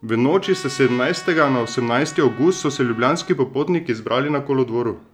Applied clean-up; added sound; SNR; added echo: none; Trumpet; 18 dB; none.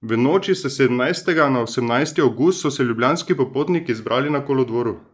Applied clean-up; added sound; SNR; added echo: neural mask model Resemble Enhance denoiser.